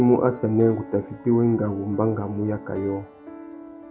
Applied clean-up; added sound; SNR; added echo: none; Piano; 17 dB; none.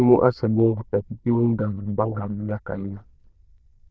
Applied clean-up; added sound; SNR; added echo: neural diffusion model UNIVERSE++.